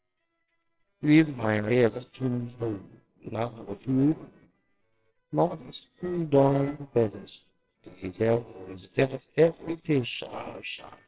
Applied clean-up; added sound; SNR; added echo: neural separator model SepFormer WHAMR!.